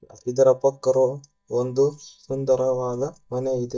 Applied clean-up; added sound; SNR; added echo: neural mask model DeepFilterNet 3.